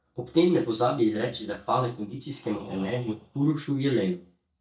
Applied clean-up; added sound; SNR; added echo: neural mask model DeepFilterNet 3.